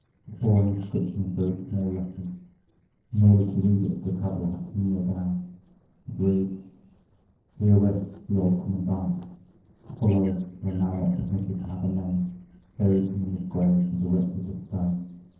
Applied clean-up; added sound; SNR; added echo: neural separator model SepFormer DNS4.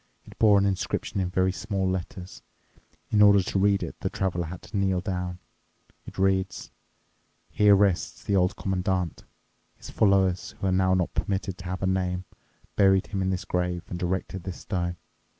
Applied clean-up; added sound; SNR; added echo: none; none; none; none.